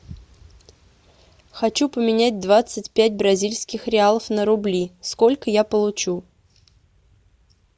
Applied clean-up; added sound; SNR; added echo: none; none; none; none.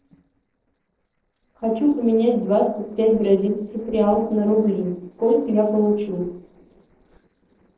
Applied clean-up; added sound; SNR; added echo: neural separator model SepFormer DNS4.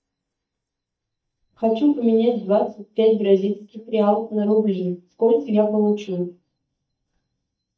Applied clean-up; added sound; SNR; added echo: neural mask model DeepFilterNet 3.